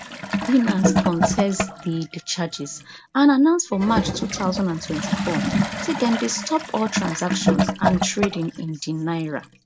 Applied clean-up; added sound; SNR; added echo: none; Toilet flush / Gurgling; 2 dB; none.